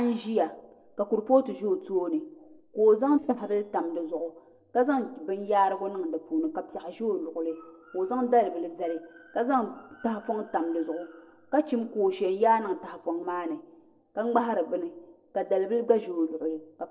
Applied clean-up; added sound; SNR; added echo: neural separator model SepFormer DNS4.